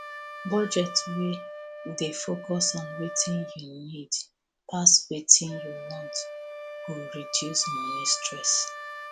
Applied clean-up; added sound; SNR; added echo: none; Wind instrument, woodwind instrument; 10 dB; none.